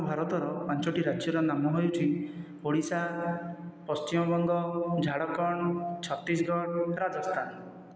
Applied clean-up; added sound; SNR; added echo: none; none; none; none.